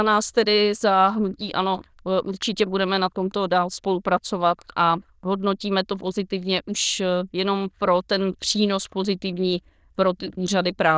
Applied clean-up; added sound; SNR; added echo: neural diffusion model UNIVERSE++.